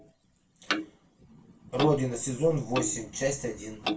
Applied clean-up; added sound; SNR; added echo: none; Clock; 6 dB; reverberation time 0.2 s.